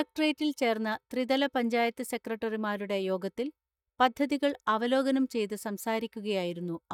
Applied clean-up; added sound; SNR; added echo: neural mask model DeepFilterNet 3.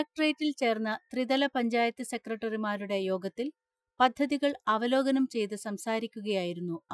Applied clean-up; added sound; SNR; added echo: classical method Wiener filter.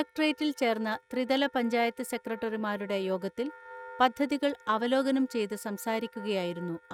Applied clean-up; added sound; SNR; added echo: neural mask model RNNoise.